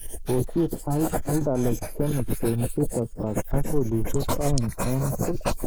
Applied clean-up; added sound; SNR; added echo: neural mask model Resemble Enhance denoiser.